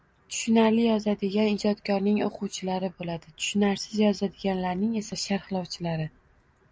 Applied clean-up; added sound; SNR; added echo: none; none; none; none.